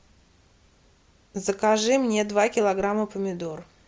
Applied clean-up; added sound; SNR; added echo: none; none; none; none.